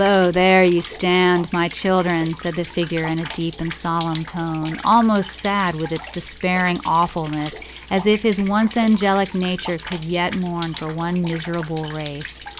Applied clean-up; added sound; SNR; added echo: none; Rain; 15 dB; none.